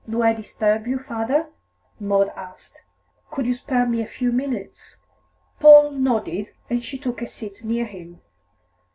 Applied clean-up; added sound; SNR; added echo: none; none; none; none.